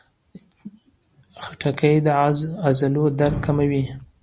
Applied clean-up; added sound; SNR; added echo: none; none; none; none.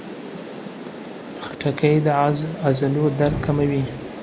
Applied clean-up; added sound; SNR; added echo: none; Rain; 12 dB; none.